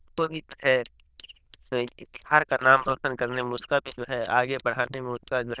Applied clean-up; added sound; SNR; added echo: neural diffusion model UNIVERSE++.